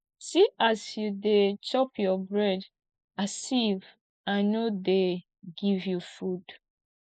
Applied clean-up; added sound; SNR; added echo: neural mask model Resemble Enhance denoiser.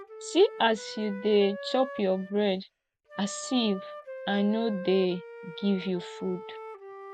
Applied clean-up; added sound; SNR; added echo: none; Wind instrument, woodwind instrument; 13 dB; none.